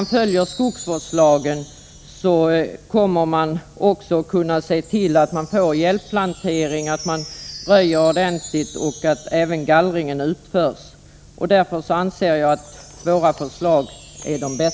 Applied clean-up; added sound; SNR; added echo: none; Wind chime; 20 dB; none.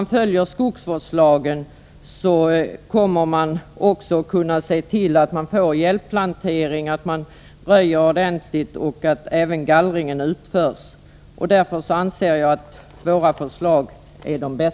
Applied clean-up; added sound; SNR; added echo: none; none; none; none.